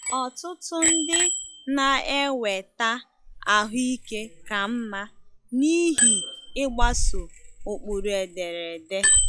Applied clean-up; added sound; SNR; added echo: classical method log-MMSE.